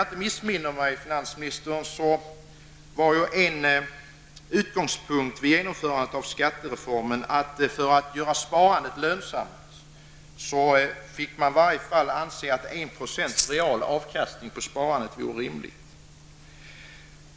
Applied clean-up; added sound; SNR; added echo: none; Rattle (instrument); 2 dB; none.